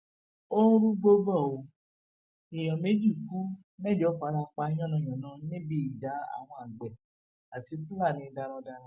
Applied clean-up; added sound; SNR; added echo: none; none; none; none.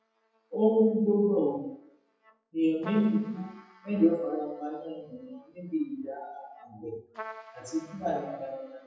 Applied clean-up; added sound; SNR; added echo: classical method WPE with log-MMSE.